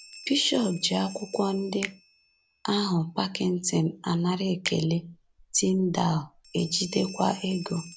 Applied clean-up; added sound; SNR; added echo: none; Finger snapping + Bell; 17 dB; none.